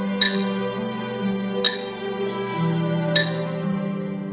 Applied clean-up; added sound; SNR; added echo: none; Glass; 6 dB; reverberation time 2.5 s.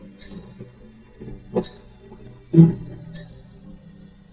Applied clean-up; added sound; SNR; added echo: neural mask model DeepFilterNet 3.